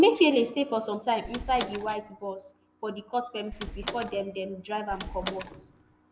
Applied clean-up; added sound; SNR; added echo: none; Tambourine + Door; 10 dB; none.